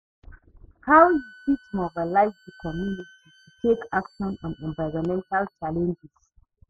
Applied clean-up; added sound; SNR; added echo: classical method spectral subtraction.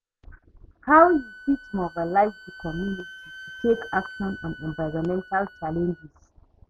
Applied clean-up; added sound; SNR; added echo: none; Wind instrument, woodwind instrument; 19 dB; none.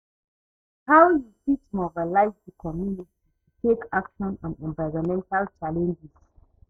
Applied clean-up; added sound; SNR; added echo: neural mask model DeepFilterNet 3.